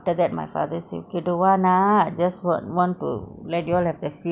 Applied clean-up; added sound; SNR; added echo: none; none; none; none.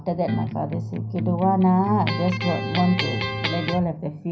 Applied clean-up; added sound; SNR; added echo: none; Electric guitar; 4 dB; reverberation time 0.4 s.